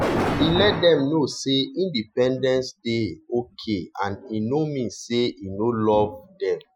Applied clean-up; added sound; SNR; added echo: classical method Wiener filter.